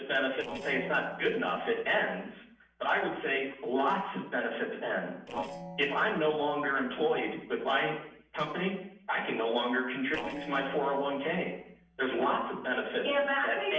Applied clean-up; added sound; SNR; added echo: neural separator model SepFormer DNS4.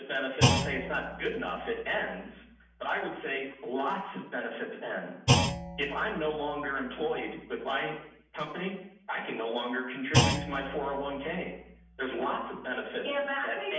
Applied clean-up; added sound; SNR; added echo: none; Thump, thud; 1 dB; reverberation time 0.7 s.